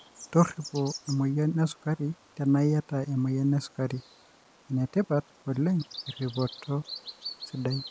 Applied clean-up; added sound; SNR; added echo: none; Bird vocalization, bird call, bird song; 18 dB; none.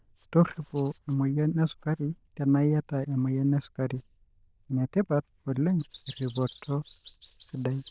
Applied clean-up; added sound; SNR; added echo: neural diffusion model UNIVERSE++.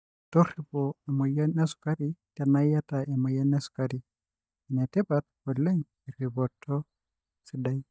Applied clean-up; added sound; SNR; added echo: neural mask model DeepFilterNet 3.